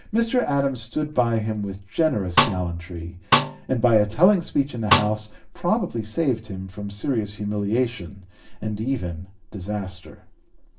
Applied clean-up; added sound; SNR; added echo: none; Snare drum; -1 dB; reverberation time 0.2 s.